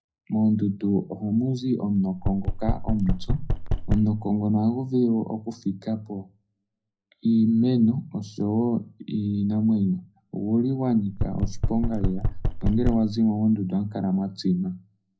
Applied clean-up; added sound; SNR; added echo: none; Knock; 1 dB; reverberation time 0.4 s.